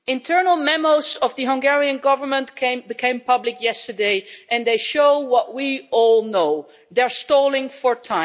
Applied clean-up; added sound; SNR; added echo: none; none; none; none.